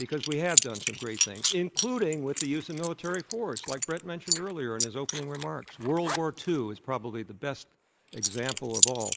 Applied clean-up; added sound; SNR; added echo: neural mask model Resemble Enhance denoiser.